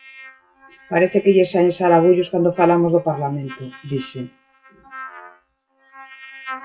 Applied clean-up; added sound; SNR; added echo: classical method WPE with log-MMSE.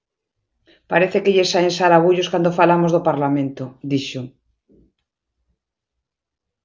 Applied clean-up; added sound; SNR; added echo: none; none; none; none.